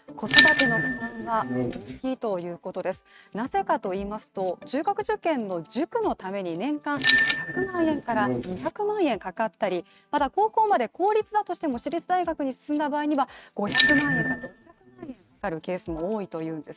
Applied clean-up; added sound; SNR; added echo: neural mask model RNNoise.